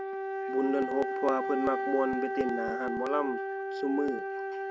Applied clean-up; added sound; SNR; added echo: none; Wind instrument, woodwind instrument; 2 dB; none.